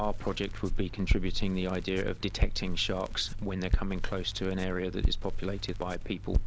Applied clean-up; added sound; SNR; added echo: none; Crackle; -2 dB; none.